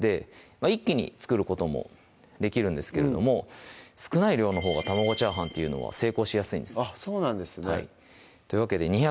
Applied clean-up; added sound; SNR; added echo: none; none; none; none.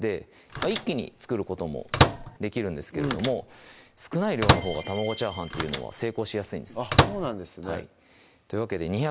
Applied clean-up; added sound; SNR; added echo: none; Microwave oven; -2 dB; none.